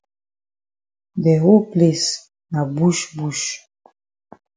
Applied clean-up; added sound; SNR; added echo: none; none; none; none.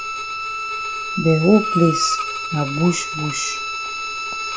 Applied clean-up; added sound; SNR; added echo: none; Bowed string instrument; 4 dB; none.